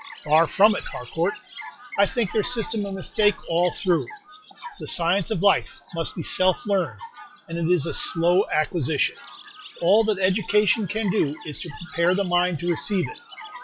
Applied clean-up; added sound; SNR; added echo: classical method log-MMSE.